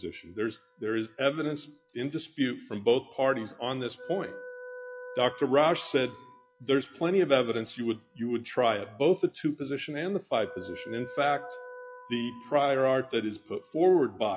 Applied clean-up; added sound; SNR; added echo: classical method log-MMSE.